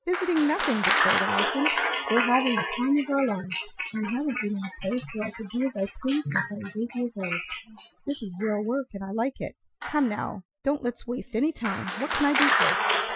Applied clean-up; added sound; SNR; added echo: classical method Wiener filter.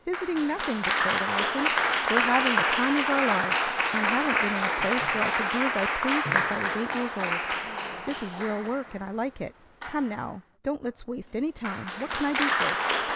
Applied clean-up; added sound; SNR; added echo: none; Applause; -3 dB; none.